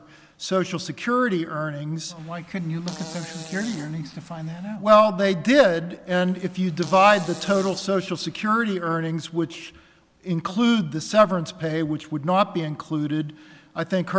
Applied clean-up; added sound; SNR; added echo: none; Fart; 18 dB; none.